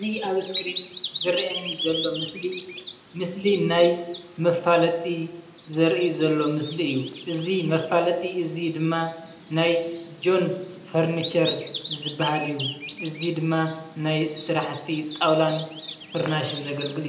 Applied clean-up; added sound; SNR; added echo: none; Bird vocalization, bird call, bird song; 12 dB; reverberation time 0.7 s.